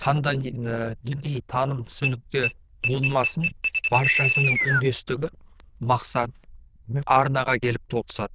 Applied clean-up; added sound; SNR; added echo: neural diffusion model UNIVERSE++.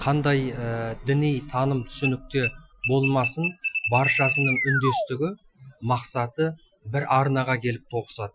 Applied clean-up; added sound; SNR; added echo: classical method Wiener filter.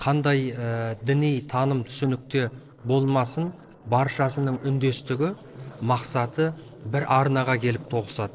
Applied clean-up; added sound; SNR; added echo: neural separator model SepFormer DNS4.